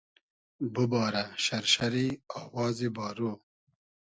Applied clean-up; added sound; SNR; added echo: none; none; none; none.